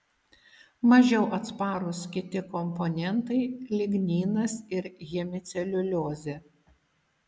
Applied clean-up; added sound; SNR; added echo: none; none; none; none.